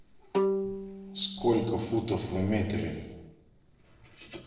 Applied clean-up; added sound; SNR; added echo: neural separator model SepFormer DNS4.